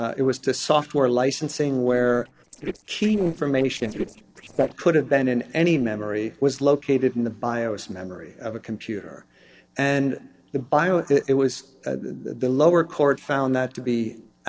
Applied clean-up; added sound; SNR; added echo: neural separator model SepFormer DNS4.